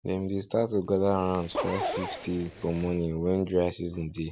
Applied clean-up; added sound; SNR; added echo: none; Zipper (clothing); 8 dB; none.